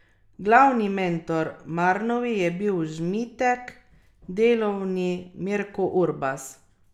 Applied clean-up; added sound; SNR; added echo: none; none; none; none.